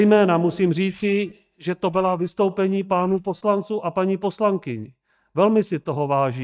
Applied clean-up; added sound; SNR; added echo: neural mask model DeepFilterNet 3.